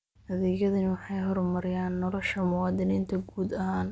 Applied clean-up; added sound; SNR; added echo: none; none; none; none.